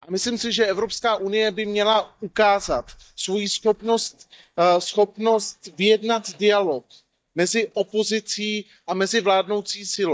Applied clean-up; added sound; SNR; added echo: neural mask model DeepFilterNet 3.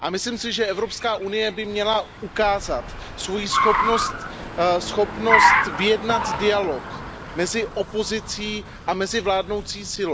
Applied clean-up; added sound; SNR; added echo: none; Car; 2 dB; none.